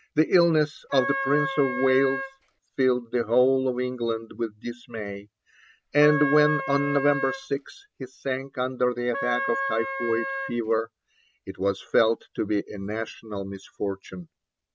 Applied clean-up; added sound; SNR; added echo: none; Wind instrument, woodwind instrument; 5 dB; none.